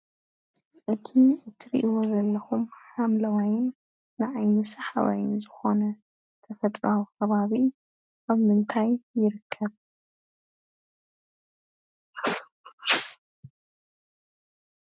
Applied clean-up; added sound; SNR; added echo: none; none; none; none.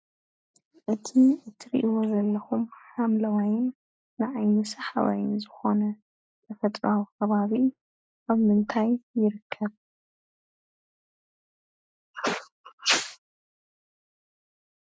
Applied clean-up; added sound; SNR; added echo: neural mask model Resemble Enhance denoiser.